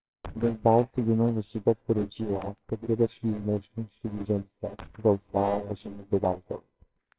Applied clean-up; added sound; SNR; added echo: neural separator model SepFormer WHAMR!.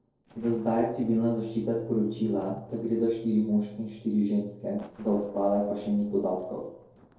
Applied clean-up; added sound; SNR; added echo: neural separator model SepFormer DNS4.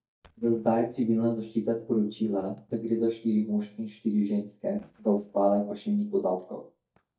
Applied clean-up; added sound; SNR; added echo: neural mask model DeepFilterNet 3.